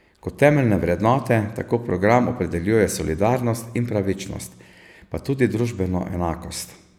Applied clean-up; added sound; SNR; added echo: none; none; none; none.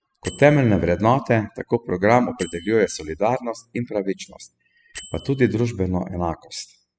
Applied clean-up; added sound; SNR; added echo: classical method spectral subtraction.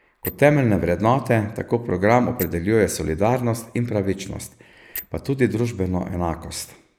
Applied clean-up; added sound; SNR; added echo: neural mask model Resemble Enhance denoiser.